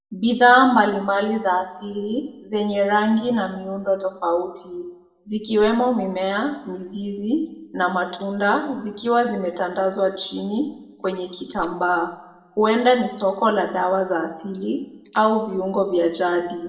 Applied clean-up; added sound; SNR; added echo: none; Rattle; 15 dB; reverberation time 0.8 s.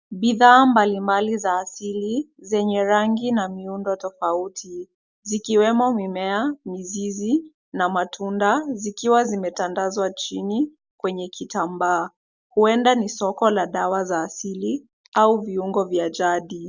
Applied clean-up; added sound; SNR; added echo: none; none; none; none.